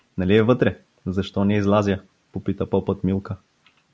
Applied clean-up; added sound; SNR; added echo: none; none; none; none.